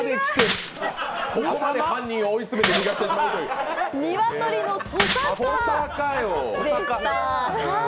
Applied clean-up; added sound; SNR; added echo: none; Shatter / Crushing; 2 dB; none.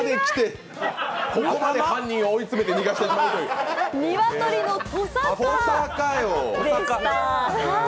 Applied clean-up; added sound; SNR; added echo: none; none; none; none.